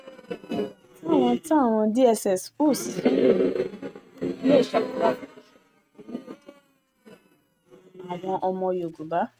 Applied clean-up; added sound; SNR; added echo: neural mask model RNNoise.